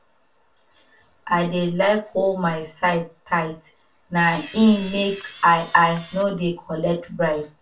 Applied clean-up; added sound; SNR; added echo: none; Camera; 18 dB; reverberation time 0.3 s.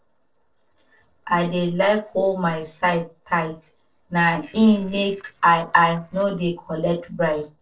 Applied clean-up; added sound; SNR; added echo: neural separator model SepFormer DNS4.